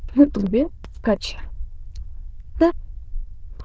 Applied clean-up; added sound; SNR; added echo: neural diffusion model UNIVERSE++.